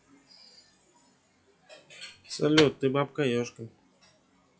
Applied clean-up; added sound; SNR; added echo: classical method log-MMSE.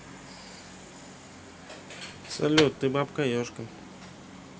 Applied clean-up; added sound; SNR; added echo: none; Microwave oven; 4 dB; none.